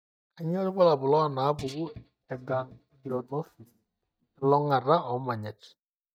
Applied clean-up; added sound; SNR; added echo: neural mask model DeepFilterNet 3.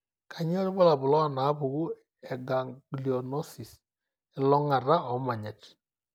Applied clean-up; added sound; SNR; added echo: none; none; none; none.